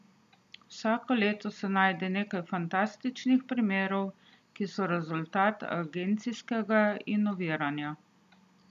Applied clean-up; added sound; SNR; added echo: none; none; none; none.